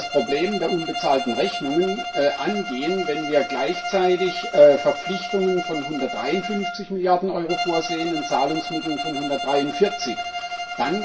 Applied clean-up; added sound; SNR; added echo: none; Bowed string instrument; 7 dB; reverberation time 0.2 s.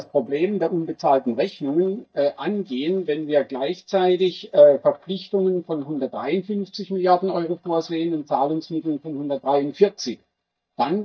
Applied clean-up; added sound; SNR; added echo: neural mask model DeepFilterNet 3.